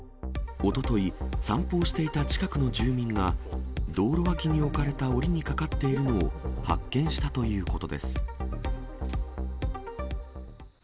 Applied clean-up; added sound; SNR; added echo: none; none; none; none.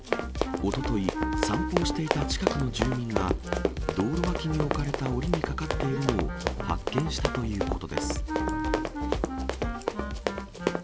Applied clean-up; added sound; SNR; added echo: none; Run + Wind instrument, woodwind instrument; 1 dB; none.